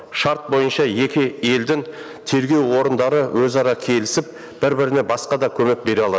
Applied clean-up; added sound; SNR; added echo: none; none; none; none.